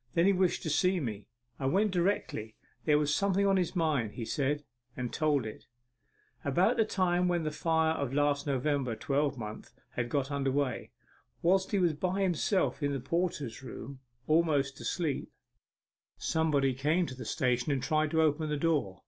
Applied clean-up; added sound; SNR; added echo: none; none; none; none.